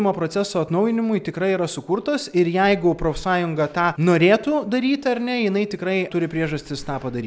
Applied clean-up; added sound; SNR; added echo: none; none; none; none.